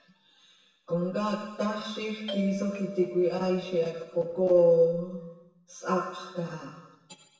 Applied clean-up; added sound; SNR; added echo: none; Doorbell; 13 dB; reverberation time 1.1 s.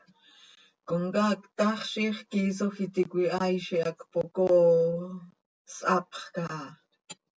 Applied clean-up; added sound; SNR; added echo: none; none; none; none.